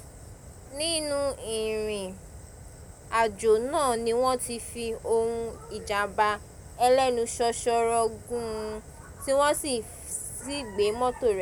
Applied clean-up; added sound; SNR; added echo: none; Fire; 17 dB; none.